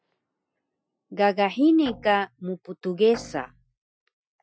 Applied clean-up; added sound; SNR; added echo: classical method Wiener filter.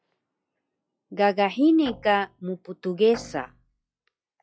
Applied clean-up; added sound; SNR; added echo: classical method log-MMSE.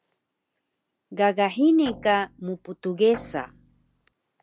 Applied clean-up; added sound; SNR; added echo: none; Guitar; 19 dB; none.